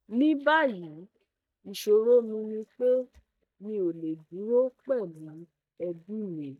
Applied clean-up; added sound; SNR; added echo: neural mask model DeepFilterNet 3.